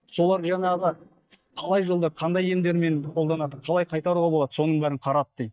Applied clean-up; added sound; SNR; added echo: neural mask model DeepFilterNet 3.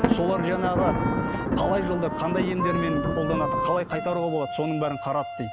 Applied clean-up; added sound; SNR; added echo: none; Wind instrument, woodwind instrument + Thunder; 0 dB; none.